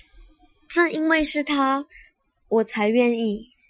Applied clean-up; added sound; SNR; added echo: classical method Wiener filter.